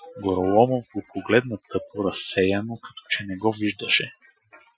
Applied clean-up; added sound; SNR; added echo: classical method Wiener filter.